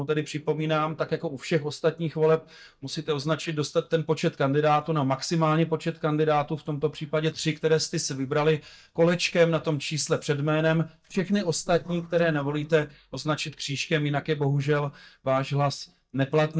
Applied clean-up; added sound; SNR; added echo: neural mask model DeepFilterNet 3.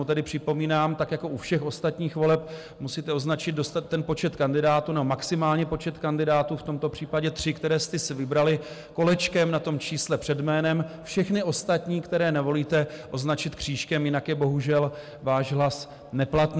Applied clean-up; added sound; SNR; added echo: none; none; none; none.